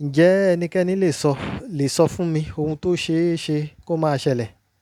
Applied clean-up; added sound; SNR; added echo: none; none; none; none.